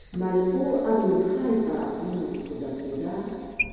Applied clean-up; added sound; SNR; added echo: none; Sink (filling or washing) / Water; 12 dB; reverberation time 2.2 s.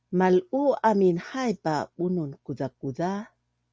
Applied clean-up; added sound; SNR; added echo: none; none; none; none.